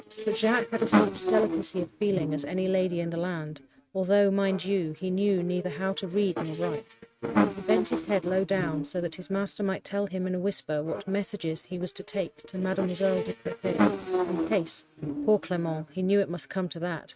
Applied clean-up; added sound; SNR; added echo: neural mask model RNNoise.